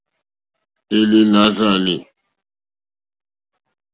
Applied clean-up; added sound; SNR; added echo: none; none; none; none.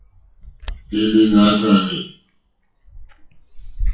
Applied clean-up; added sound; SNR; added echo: classical method WPE with log-MMSE.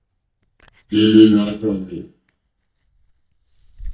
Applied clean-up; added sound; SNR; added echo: neural mask model DeepFilterNet 3.